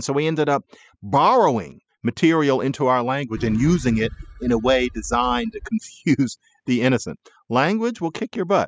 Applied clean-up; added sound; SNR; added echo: classical method spectral subtraction.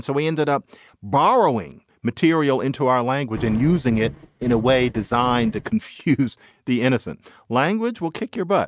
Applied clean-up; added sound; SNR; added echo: neural mask model RNNoise.